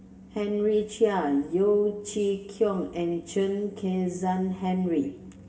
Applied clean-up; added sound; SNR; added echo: none; none; none; reverberation time 1.6 s.